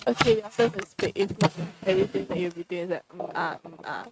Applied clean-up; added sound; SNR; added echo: neural mask model RNNoise.